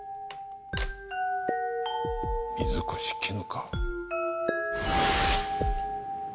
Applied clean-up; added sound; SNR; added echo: none; none; none; none.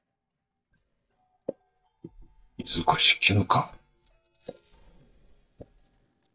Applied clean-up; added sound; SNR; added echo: neural mask model DeepFilterNet 3.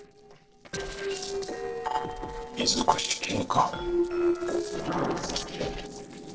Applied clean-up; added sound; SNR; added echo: neural separator model SepFormer DNS4.